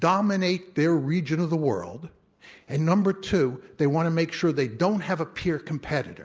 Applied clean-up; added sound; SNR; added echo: none; none; none; none.